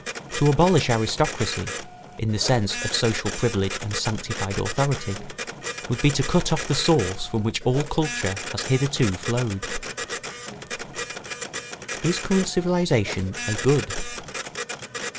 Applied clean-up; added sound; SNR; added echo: none; Printer; 9 dB; none.